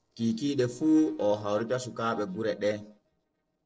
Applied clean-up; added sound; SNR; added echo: neural separator model SepFormer DNS4.